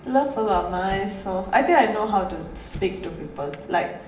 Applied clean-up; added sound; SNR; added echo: none; Explosion; 20 dB; reverberation time 0.7 s.